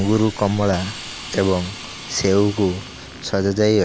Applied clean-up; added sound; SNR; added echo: none; Hiss; 15 dB; none.